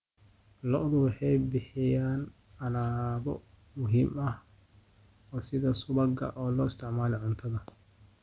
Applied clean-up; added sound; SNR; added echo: none; none; none; none.